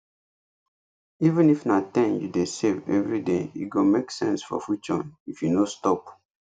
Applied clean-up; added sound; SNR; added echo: none; none; none; none.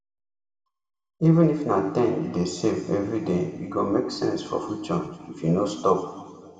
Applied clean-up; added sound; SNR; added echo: none; none; none; reverberation time 1.9 s.